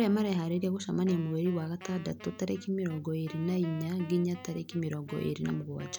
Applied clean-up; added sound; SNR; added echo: none; Wind instrument, woodwind instrument; 19 dB; none.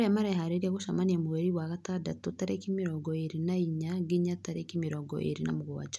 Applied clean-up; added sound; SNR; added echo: none; none; none; none.